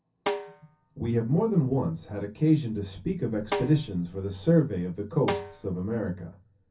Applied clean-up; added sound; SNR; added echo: none; Snare drum; 9 dB; reverberation time 0.3 s.